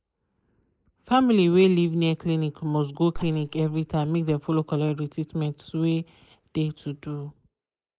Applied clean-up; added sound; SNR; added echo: neural mask model Resemble Enhance denoiser.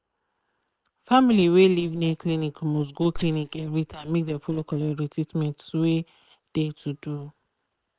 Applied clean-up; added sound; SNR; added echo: neural separator model SepFormer WHAM!.